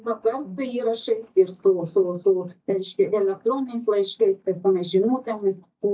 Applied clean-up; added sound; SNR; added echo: neural mask model DeepFilterNet 3.